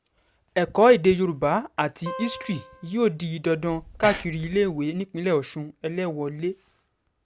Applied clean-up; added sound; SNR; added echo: none; Acoustic guitar + Breathing; 13 dB; none.